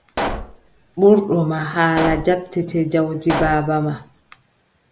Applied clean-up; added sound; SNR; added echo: none; Explosion; 8 dB; none.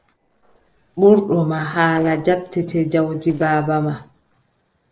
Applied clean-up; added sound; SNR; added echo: neural separator model SepFormer DNS4.